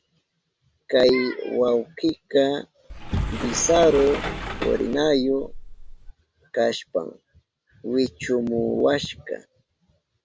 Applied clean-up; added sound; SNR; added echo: none; Sliding door; 7 dB; none.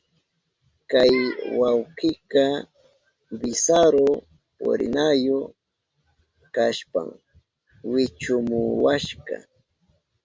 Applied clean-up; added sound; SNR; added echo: none; none; none; none.